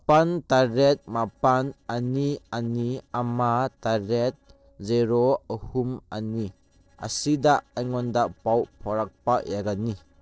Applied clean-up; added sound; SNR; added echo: neural separator model SepFormer DNS4.